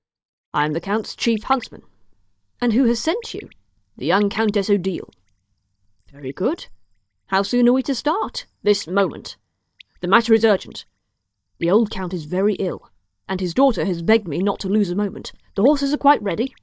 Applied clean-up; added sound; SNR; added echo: neural mask model DeepFilterNet 3.